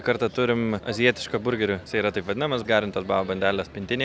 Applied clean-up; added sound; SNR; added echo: none; none; none; none.